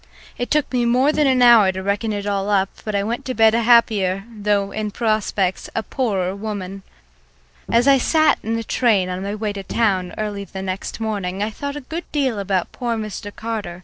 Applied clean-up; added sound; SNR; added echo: neural separator model SepFormer DNS4.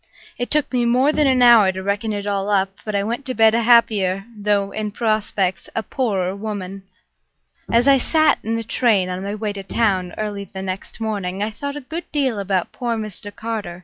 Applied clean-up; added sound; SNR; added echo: classical method log-MMSE.